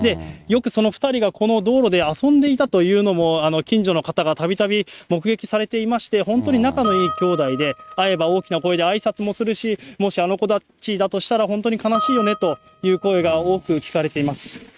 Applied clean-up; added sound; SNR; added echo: neural mask model RNNoise.